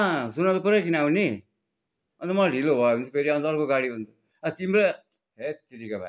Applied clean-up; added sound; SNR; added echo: none; none; none; none.